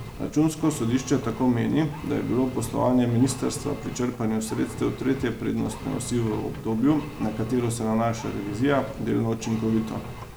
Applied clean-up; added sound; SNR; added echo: none; Engine; 13 dB; none.